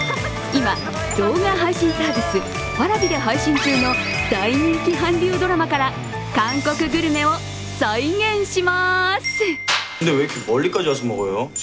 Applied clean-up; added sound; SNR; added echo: none; Wind chime; 15 dB; none.